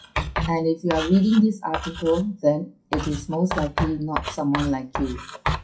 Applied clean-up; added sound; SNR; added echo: classical method WPE with log-MMSE.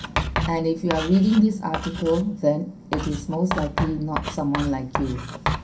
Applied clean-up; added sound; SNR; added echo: none; Writing; 6 dB; reverberation time 0.3 s.